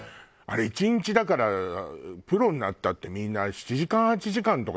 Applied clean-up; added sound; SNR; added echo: none; none; none; none.